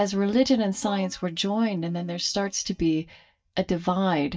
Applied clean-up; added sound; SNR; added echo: neural mask model DeepFilterNet 3.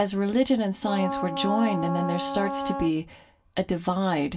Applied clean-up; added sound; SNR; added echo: none; Wind instrument, woodwind instrument; 6 dB; reverberation time 0.1 s.